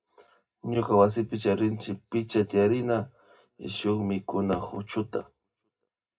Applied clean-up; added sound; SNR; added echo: none; none; none; reverberation time 0.2 s.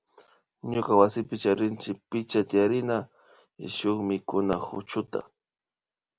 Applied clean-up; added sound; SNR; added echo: none; none; none; none.